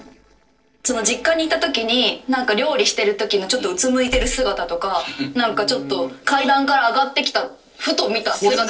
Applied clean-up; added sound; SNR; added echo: neural separator model SepFormer DNS4.